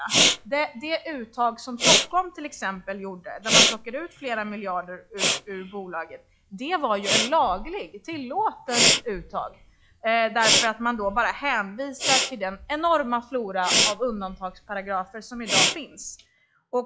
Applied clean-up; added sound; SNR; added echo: classical method log-MMSE.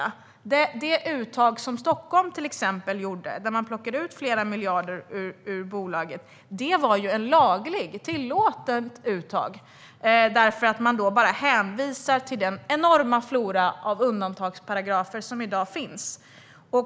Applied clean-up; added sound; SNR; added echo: none; none; none; none.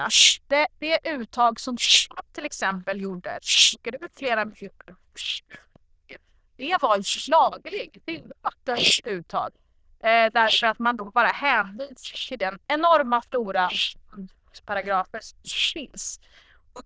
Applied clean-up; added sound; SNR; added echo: neural diffusion model UNIVERSE++.